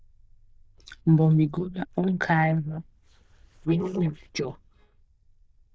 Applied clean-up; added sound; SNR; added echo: neural diffusion model UNIVERSE++.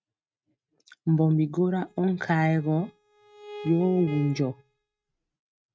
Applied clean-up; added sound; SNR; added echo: neural mask model RNNoise.